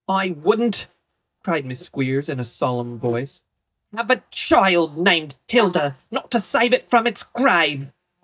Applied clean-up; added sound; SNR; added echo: neural mask model DeepFilterNet 3.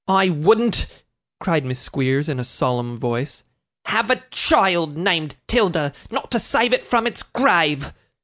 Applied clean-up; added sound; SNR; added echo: none; none; none; none.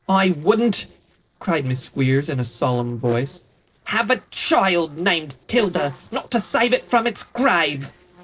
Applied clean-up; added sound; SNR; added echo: neural separator model SepFormer DNS4.